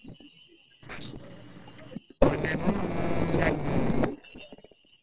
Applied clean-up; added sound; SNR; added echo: neural separator model SepFormer DNS4.